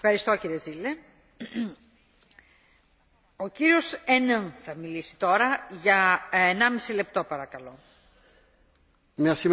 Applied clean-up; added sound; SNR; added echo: none; none; none; none.